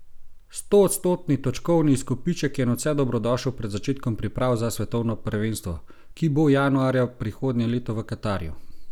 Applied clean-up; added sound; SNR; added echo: none; none; none; none.